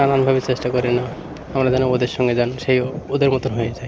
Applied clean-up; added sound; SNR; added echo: none; Thunder; 11 dB; none.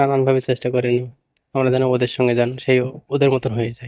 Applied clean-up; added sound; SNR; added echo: neural mask model DeepFilterNet 3.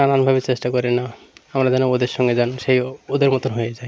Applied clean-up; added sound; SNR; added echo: none; none; none; none.